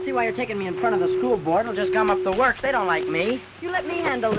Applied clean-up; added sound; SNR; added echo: none; Glass; 4 dB; none.